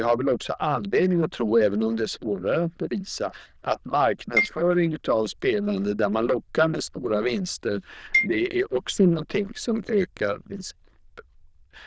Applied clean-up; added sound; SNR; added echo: neural diffusion model UNIVERSE++.